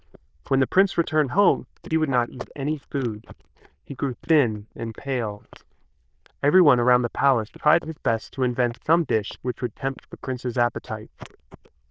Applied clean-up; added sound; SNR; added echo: neural diffusion model UNIVERSE++.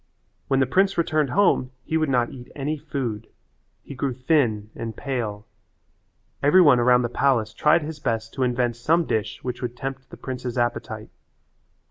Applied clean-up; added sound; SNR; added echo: none; none; none; none.